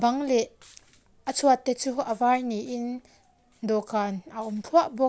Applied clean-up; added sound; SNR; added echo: none; none; none; none.